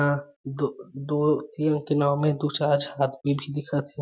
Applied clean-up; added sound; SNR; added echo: none; none; none; none.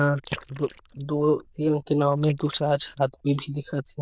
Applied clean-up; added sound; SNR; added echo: neural diffusion model UNIVERSE++.